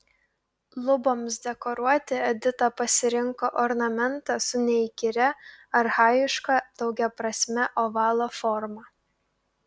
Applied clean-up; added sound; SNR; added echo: none; none; none; none.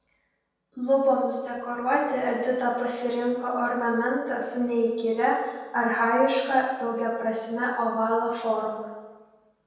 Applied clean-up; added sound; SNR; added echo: none; none; none; reverberation time 1.1 s.